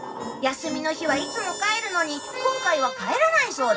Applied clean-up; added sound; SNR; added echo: none; Sliding door; 14 dB; reverberation time 0.4 s.